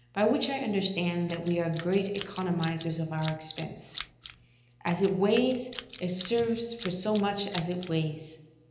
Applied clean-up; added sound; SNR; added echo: none; Tools; 12 dB; reverberation time 0.9 s.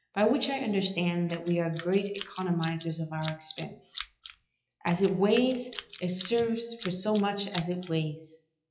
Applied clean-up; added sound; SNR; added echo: classical method WPE with log-MMSE.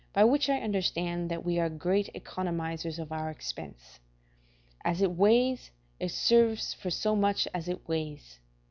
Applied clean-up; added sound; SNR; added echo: none; none; none; none.